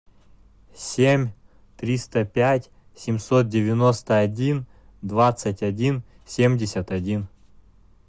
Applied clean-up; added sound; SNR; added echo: none; none; none; none.